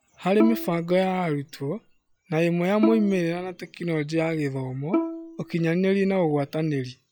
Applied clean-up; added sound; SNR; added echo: classical method log-MMSE.